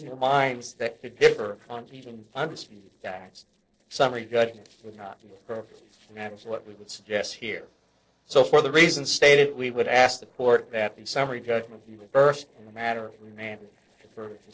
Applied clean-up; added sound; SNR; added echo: neural separator model SepFormer DNS4.